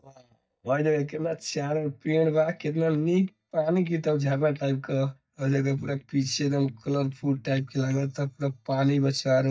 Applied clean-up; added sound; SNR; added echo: neural mask model DeepFilterNet 3.